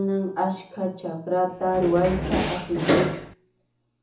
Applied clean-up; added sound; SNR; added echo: none; Door; 0 dB; reverberation time 0.6 s.